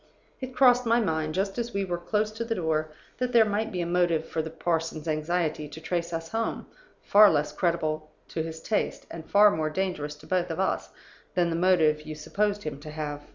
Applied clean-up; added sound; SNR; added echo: none; none; none; none.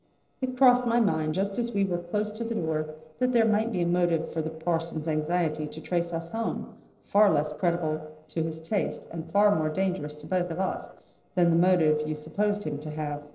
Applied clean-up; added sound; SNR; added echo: neural separator model SepFormer DNS4.